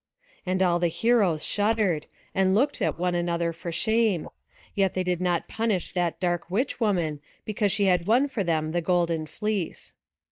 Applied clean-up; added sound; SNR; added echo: neural mask model DeepFilterNet 3.